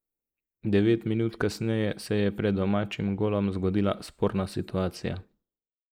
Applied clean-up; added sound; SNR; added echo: neural mask model Resemble Enhance denoiser.